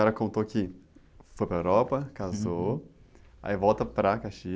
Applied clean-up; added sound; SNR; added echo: none; none; none; none.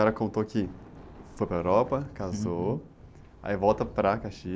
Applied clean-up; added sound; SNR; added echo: none; Thunder; 19 dB; none.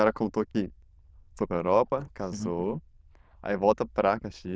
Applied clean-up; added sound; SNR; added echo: neural diffusion model UNIVERSE++.